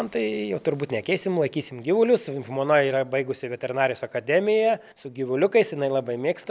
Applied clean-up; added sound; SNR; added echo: none; none; none; none.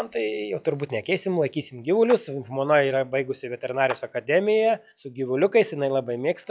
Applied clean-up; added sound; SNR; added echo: classical method log-MMSE.